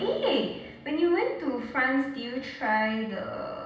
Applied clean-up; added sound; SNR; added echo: none; Drum; 20 dB; reverberation time 0.9 s.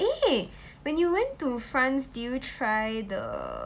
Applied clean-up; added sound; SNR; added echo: none; none; none; none.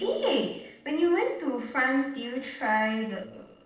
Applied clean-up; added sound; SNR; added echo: neural separator model SepFormer DNS4.